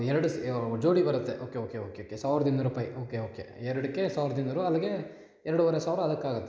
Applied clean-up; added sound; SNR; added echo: none; none; none; none.